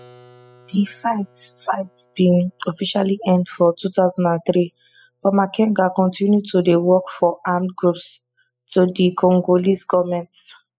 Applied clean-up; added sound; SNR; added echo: classical method spectral subtraction.